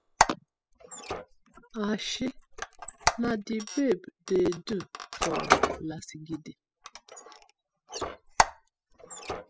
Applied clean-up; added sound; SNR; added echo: classical method spectral subtraction.